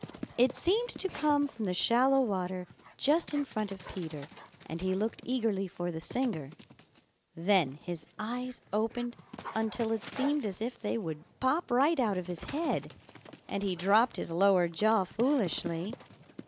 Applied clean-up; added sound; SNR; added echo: none; Dog; 17 dB; none.